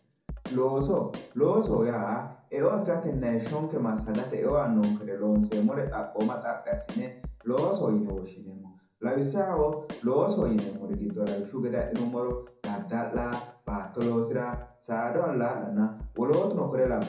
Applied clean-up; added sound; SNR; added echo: none; Drum kit; 15 dB; reverberation time 0.6 s.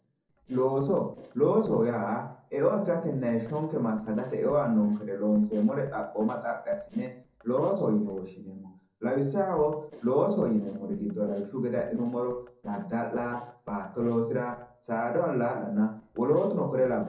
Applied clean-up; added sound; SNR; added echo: neural separator model SepFormer DNS4.